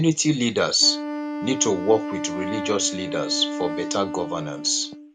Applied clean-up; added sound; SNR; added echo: none; Wind instrument, woodwind instrument; 7 dB; none.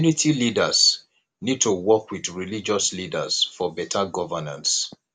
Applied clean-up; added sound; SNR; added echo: none; none; none; none.